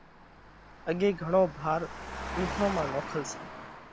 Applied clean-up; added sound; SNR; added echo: none; Engine; 8 dB; none.